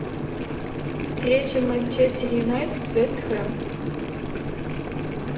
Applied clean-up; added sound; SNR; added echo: none; Boiling; 2 dB; reverberation time 1.5 s.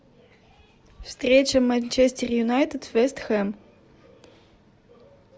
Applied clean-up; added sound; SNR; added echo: none; none; none; none.